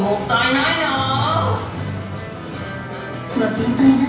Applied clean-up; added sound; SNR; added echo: none; none; none; reverberation time 0.9 s.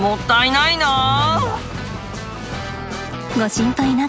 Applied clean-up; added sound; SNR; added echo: none; none; none; none.